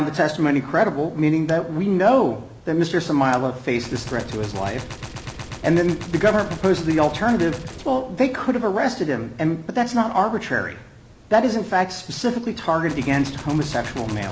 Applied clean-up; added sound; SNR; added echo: none; Gunshot, gunfire; 16 dB; none.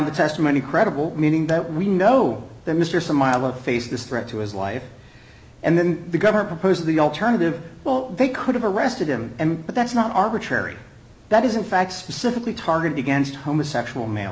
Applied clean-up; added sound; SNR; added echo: none; none; none; none.